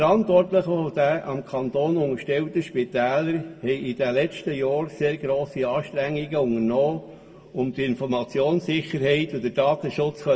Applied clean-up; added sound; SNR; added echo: none; none; none; reverberation time 1.2 s.